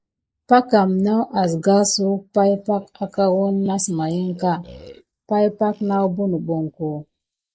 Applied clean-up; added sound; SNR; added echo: neural mask model Resemble Enhance denoiser.